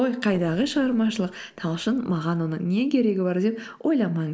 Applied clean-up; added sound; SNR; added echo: neural separator model SepFormer DNS4.